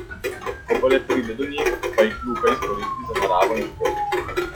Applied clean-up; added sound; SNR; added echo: classical method log-MMSE.